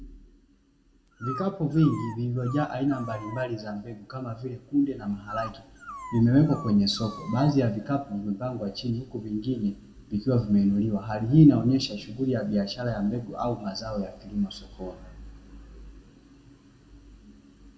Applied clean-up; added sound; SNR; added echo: none; Dog; 14 dB; reverberation time 1.3 s.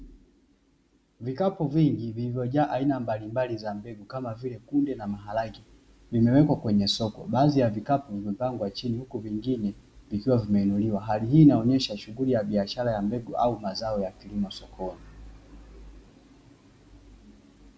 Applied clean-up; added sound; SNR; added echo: none; none; none; none.